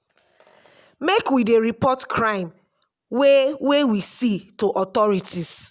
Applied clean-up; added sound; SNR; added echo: none; none; none; none.